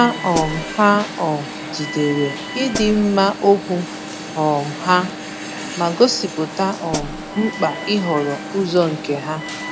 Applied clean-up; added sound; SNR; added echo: none; Hi-hat + Alarm; 9 dB; none.